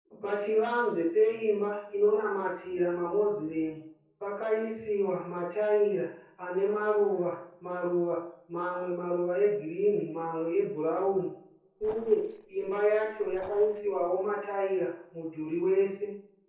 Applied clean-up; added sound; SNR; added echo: neural separator model SepFormer DNS4.